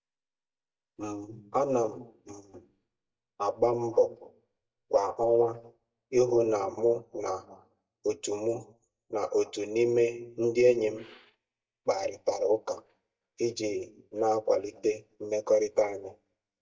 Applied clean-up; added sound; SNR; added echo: neural mask model DeepFilterNet 3.